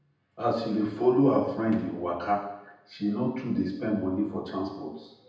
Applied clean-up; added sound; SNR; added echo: none; none; none; reverberation time 0.9 s.